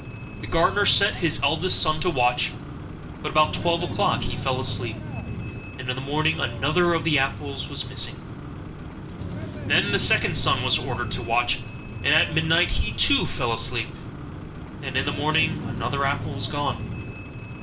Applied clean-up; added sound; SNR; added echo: none; Screech; 6 dB; reverberation time 0.4 s.